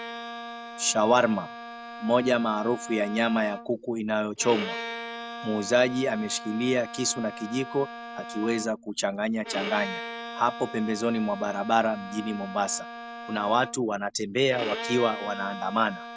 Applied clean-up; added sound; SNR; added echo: none; Bowed string instrument; 11 dB; none.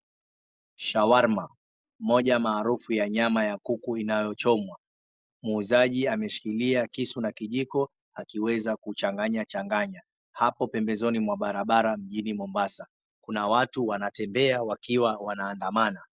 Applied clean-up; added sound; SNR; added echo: none; none; none; none.